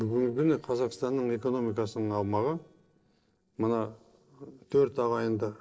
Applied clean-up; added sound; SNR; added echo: neural separator model SepFormer DNS4.